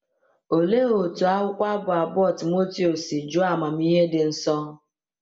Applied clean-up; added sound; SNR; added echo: none; none; none; none.